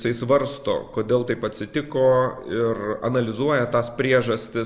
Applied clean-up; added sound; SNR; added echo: none; none; none; none.